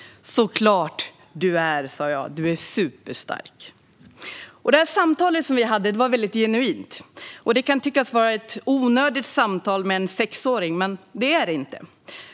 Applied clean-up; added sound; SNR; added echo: none; none; none; none.